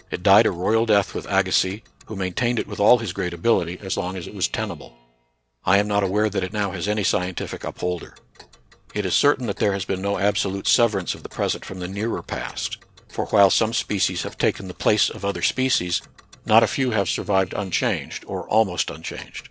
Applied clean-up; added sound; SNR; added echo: neural separator model SepFormer DNS4.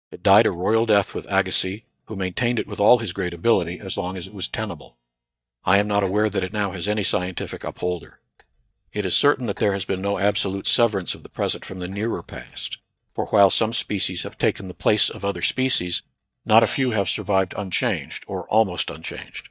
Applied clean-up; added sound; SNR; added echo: neural mask model DeepFilterNet 3.